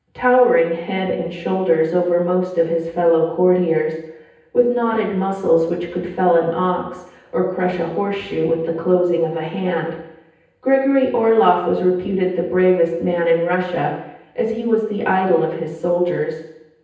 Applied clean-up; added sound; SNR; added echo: none; none; none; reverberation time 0.9 s.